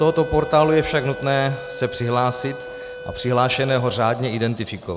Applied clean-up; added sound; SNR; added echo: none; Wind instrument, woodwind instrument; 13 dB; none.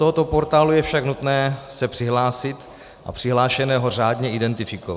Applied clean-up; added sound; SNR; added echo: none; none; none; none.